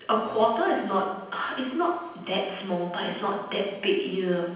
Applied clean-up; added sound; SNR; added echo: none; none; none; reverberation time 0.9 s.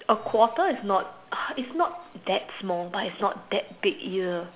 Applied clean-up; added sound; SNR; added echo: none; none; none; none.